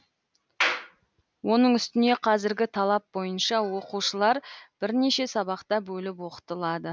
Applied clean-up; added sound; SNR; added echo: none; none; none; none.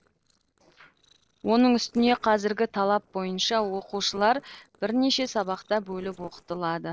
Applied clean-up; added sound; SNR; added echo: neural separator model SepFormer DNS4.